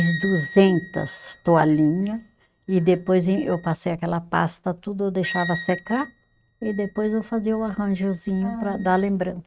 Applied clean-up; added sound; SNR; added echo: neural mask model RNNoise.